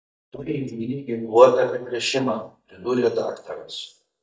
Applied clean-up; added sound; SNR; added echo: neural mask model DeepFilterNet 3.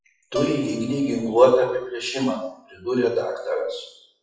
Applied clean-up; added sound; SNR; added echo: classical method WPE with log-MMSE.